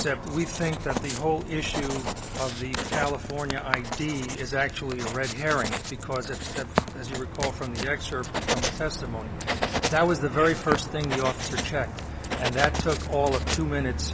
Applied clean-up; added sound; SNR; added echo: none; Writing; 2 dB; none.